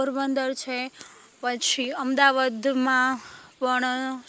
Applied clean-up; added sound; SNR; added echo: none; none; none; none.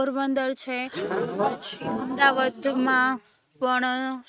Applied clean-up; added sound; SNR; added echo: neural mask model RNNoise.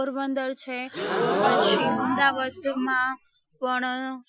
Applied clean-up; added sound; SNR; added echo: classical method Wiener filter.